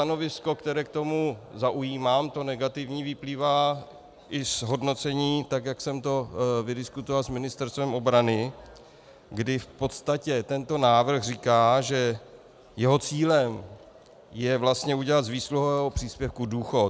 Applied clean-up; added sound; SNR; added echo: none; none; none; none.